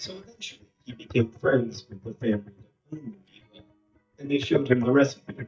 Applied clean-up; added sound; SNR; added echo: neural mask model DeepFilterNet 3.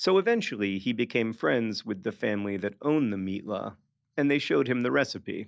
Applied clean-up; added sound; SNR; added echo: none; none; none; none.